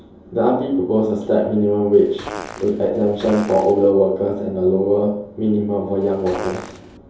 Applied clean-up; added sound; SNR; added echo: none; Fart; 15 dB; reverberation time 2.8 s.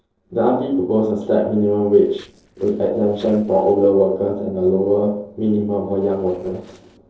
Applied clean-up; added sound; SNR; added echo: neural separator model SepFormer DNS4.